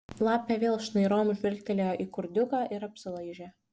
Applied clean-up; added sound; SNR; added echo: none; none; none; none.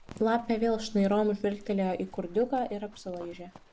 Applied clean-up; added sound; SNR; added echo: none; Livestock, farm animals, working animals; 19 dB; none.